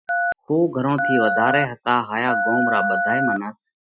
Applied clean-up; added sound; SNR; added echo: classical method Wiener filter.